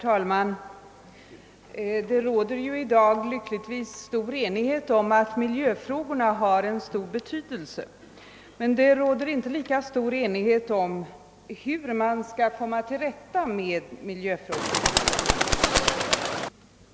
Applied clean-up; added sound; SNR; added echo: none; Bird; -2 dB; none.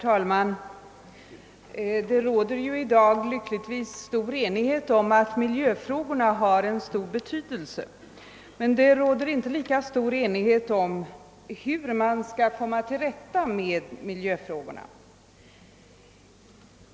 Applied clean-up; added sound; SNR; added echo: none; none; none; none.